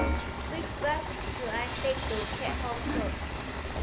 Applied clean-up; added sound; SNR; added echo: none; Frying (food) / Dishes, pots, and pans; -4 dB; none.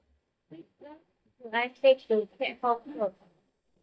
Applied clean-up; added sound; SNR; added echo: neural mask model DeepFilterNet 3.